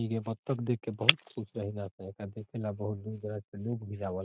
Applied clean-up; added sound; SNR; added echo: neural mask model RNNoise.